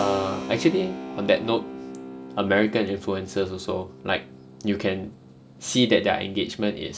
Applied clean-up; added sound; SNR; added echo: none; Keyboard (musical); 12 dB; none.